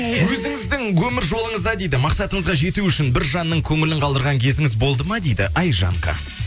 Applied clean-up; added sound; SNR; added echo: none; none; none; none.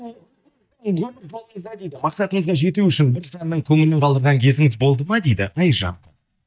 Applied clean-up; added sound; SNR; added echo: neural mask model DeepFilterNet 3.